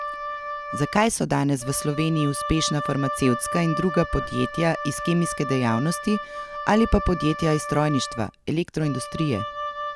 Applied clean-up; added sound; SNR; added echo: none; Wind instrument, woodwind instrument; 8 dB; none.